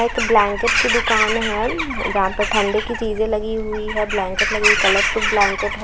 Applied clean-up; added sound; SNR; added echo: none; Bird vocalization, bird call, bird song / Crow; 1 dB; none.